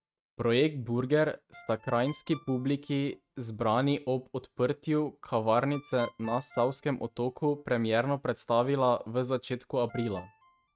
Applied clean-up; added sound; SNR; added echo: neural mask model RNNoise.